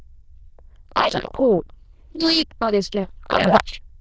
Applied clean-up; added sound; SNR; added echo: neural diffusion model UNIVERSE++.